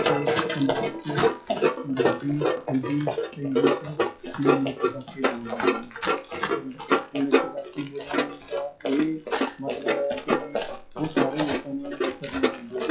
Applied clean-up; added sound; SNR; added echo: classical method WPE with log-MMSE.